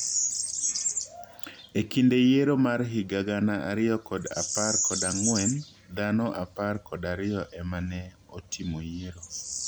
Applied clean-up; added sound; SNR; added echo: none; Bird vocalization, bird call, bird song; 6 dB; none.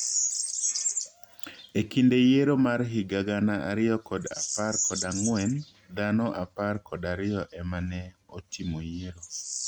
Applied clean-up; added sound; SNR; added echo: neural mask model RNNoise.